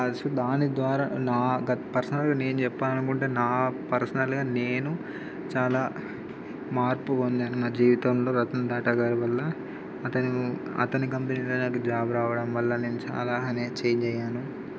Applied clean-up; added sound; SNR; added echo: none; none; none; none.